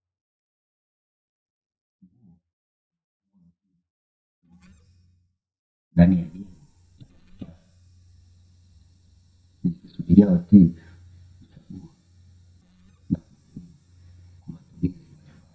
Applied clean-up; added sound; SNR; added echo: neural mask model DeepFilterNet 3.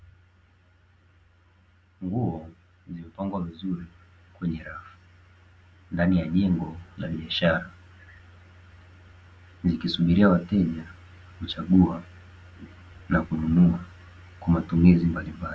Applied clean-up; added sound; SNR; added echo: none; none; none; none.